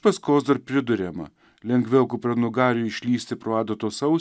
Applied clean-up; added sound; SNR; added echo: none; none; none; none.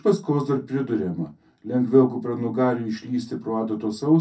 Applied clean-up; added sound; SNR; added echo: none; none; none; reverberation time 0.3 s.